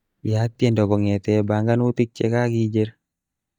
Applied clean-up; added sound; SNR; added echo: neural mask model DeepFilterNet 3.